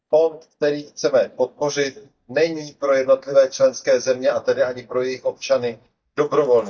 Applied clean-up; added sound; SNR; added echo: neural mask model DeepFilterNet 3.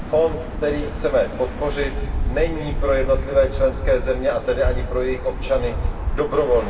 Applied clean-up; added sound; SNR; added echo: none; Bird; 3 dB; reverberation time 1.8 s.